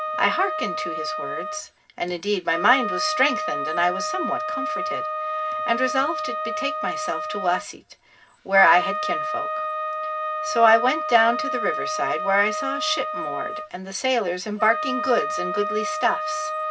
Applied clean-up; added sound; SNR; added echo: none; Wind instrument, woodwind instrument; 3 dB; reverberation time 0.4 s.